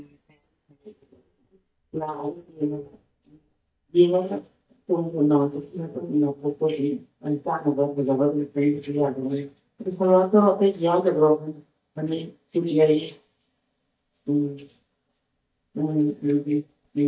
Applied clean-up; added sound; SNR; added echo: neural mask model DeepFilterNet 3.